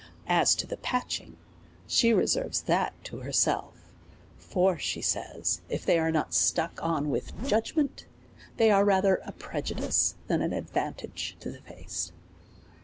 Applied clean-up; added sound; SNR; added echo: none; Zipper (clothing); 11 dB; none.